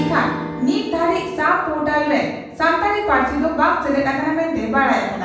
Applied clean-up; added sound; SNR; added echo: none; Strum; 14 dB; reverberation time 1.1 s.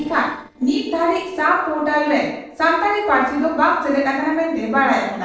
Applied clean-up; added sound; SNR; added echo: neural separator model SepFormer DNS4.